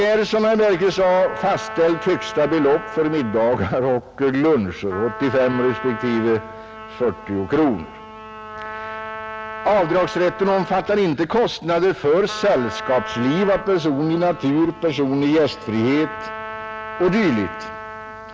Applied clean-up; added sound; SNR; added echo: none; Trumpet; 13 dB; none.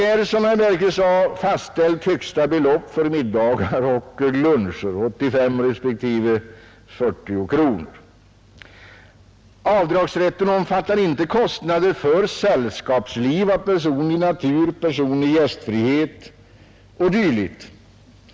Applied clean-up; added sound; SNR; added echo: none; none; none; none.